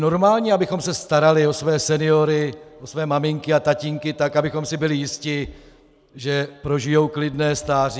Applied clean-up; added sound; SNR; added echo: none; none; none; none.